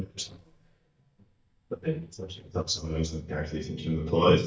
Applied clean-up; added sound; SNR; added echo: neural mask model DeepFilterNet 3.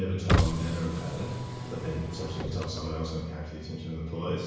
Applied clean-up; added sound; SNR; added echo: none; Car; -2 dB; reverberation time 1.0 s.